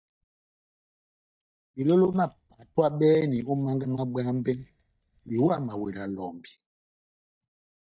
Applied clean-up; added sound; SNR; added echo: neural mask model DeepFilterNet 3.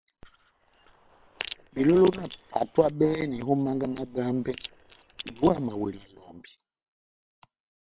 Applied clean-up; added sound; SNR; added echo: neural separator model SepFormer WHAM!.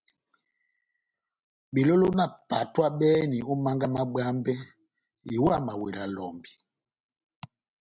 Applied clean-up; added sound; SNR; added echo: none; none; none; none.